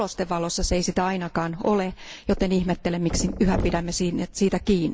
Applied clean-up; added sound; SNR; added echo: none; Thump, thud; 12 dB; none.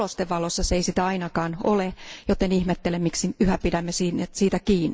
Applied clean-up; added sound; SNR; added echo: none; none; none; none.